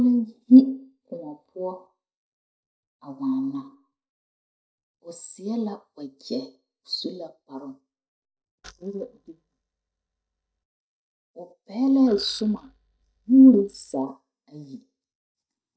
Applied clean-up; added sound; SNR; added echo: neural mask model DeepFilterNet 3.